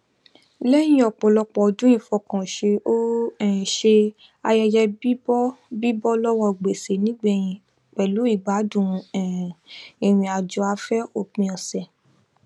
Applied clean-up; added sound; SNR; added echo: none; none; none; none.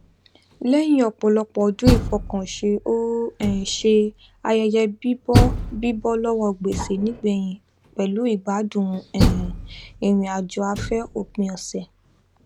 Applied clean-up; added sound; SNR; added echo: none; Door; 5 dB; none.